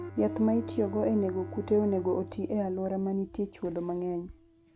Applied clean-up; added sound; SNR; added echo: none; Guitar + Bowed string instrument; 12 dB; none.